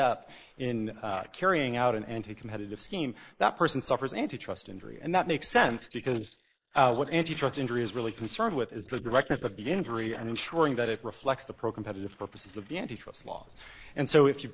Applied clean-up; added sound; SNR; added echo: neural mask model Resemble Enhance denoiser.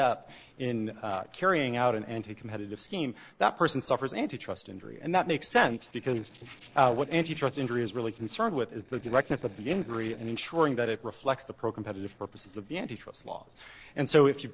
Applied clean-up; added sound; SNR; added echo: neural separator model SepFormer DNS4.